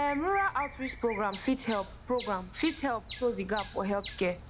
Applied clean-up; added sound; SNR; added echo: none; Bird vocalization, bird call, bird song; 13 dB; none.